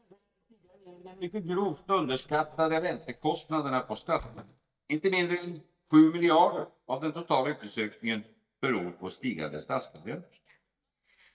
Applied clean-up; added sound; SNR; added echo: neural mask model DeepFilterNet 3.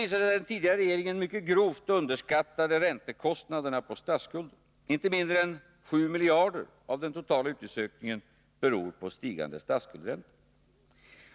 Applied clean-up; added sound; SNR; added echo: none; none; none; none.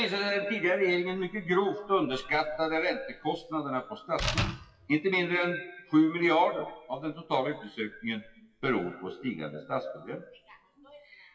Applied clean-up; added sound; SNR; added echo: classical method WPE with log-MMSE.